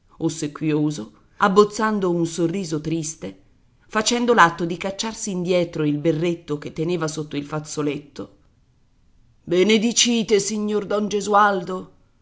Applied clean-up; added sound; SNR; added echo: none; none; none; none.